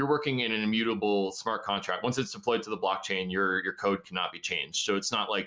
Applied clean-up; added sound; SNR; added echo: none; none; none; none.